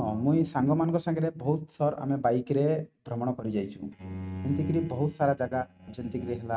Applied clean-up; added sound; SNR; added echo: neural mask model RNNoise.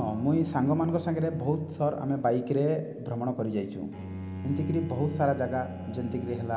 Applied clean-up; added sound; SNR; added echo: none; Bowed string instrument; 12 dB; none.